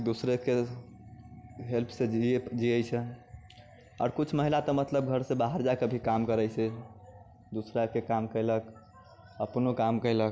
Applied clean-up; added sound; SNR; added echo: none; none; none; none.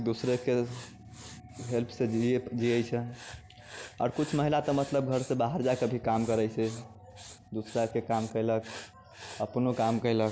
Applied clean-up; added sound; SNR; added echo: none; Writing; 20 dB; none.